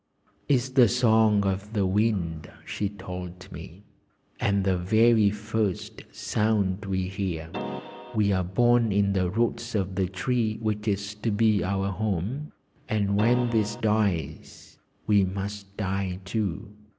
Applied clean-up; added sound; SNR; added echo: none; Keyboard (musical); 8 dB; none.